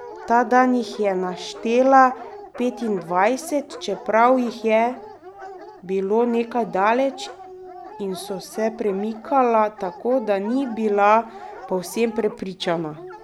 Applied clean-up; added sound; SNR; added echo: none; Dog; 17 dB; none.